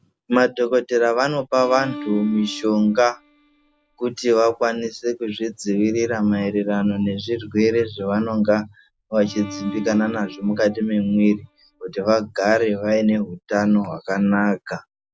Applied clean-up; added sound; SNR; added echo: none; Bowed string instrument; 18 dB; none.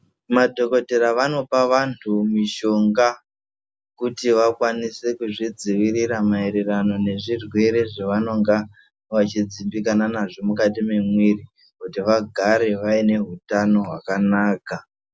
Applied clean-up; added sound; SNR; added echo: none; none; none; none.